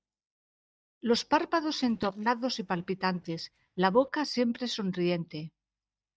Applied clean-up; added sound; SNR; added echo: neural mask model DeepFilterNet 3.